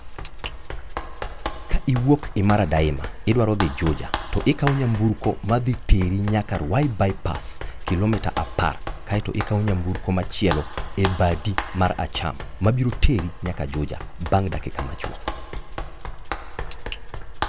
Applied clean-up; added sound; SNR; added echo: none; Run; 7 dB; none.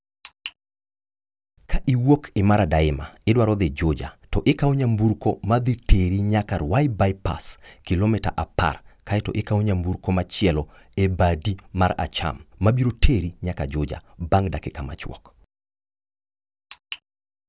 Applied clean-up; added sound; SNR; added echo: none; none; none; none.